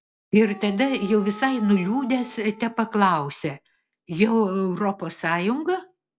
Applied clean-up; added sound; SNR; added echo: none; Wind instrument, woodwind instrument; 20 dB; none.